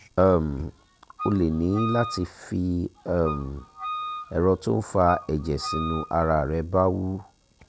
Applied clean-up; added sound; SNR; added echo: none; Wind instrument, woodwind instrument; 10 dB; none.